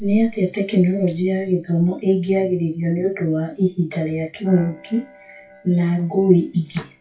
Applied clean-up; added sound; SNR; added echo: classical method WPE with log-MMSE.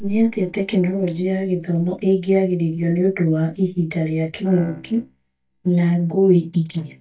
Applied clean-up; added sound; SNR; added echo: neural mask model DeepFilterNet 3.